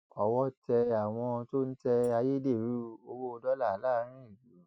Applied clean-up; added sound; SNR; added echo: neural mask model RNNoise.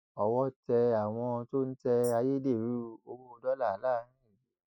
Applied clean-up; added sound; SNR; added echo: neural mask model DeepFilterNet 3.